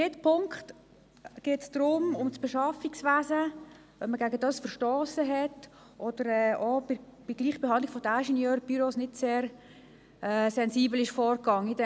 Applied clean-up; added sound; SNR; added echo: none; none; none; none.